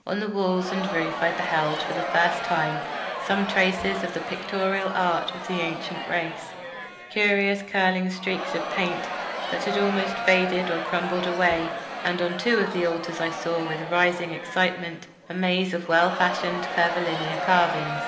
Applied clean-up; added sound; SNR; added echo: none; Crowd; 6 dB; reverberation time 0.8 s.